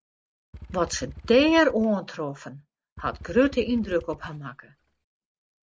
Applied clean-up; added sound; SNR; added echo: none; Motorcycle / Engine; 18 dB; none.